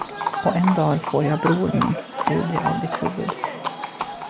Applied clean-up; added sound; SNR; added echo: none; Livestock, farm animals, working animals; 4 dB; none.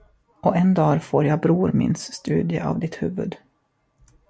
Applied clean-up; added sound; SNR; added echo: none; none; none; none.